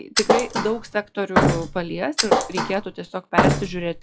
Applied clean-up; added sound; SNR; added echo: classical method log-MMSE.